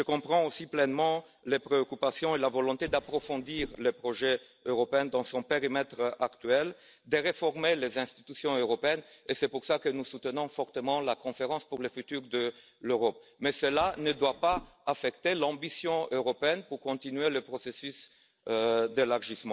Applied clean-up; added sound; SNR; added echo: none; Drawer open or close; 17 dB; none.